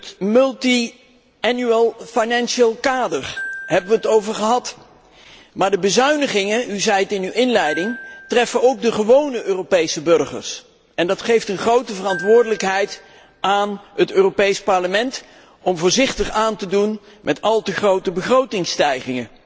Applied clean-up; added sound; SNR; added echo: none; Glockenspiel; 18 dB; none.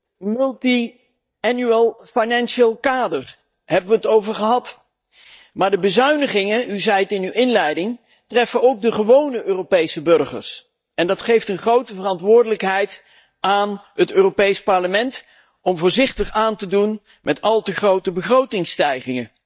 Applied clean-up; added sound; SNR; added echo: neural mask model DeepFilterNet 3.